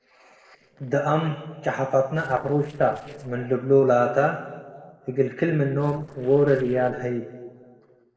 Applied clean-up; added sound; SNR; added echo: neural separator model SepFormer DNS4.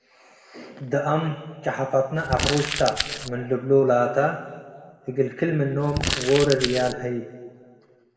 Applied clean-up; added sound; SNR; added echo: none; Crumpling, crinkling; 4 dB; reverberation time 1.7 s.